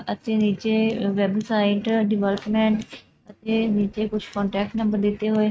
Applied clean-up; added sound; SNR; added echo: neural mask model RNNoise.